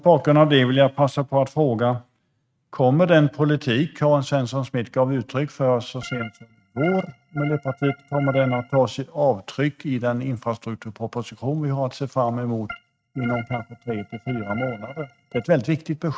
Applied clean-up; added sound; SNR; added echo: neural mask model RNNoise.